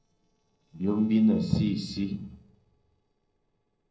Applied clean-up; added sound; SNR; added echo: neural separator model SepFormer DNS4.